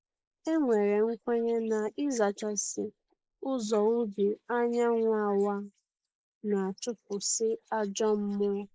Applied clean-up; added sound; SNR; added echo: neural mask model Resemble Enhance denoiser.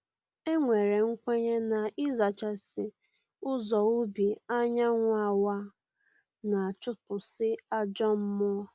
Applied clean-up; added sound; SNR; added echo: none; none; none; none.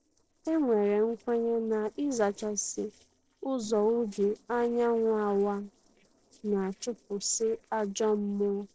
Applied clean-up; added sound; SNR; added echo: neural separator model SepFormer DNS4.